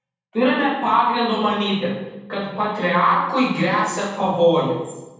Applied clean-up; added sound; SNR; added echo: none; none; none; reverberation time 1.1 s.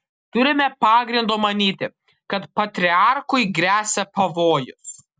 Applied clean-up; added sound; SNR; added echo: none; none; none; none.